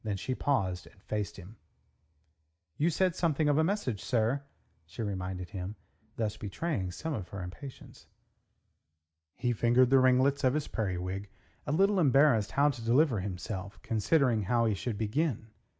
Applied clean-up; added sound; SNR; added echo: none; none; none; none.